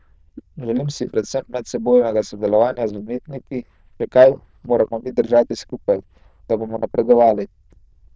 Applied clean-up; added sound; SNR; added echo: neural diffusion model UNIVERSE++.